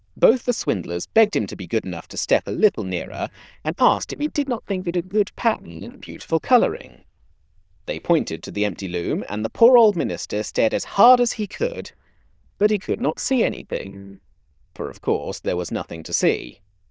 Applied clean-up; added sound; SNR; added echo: neural diffusion model UNIVERSE++.